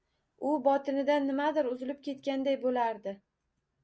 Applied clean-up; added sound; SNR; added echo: none; none; none; none.